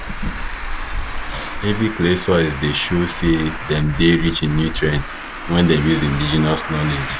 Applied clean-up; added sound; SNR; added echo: none; Traffic noise, roadway noise; 7 dB; none.